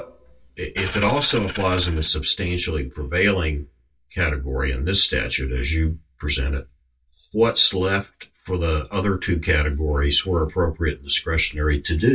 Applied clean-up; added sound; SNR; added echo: neural mask model DeepFilterNet 3.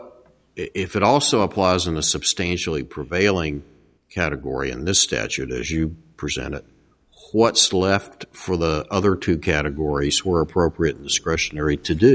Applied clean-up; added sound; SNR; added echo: none; none; none; none.